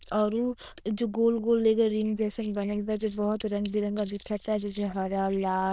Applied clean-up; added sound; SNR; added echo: neural diffusion model UNIVERSE++.